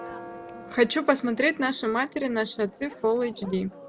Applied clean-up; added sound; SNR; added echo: none; Church bell; 17 dB; none.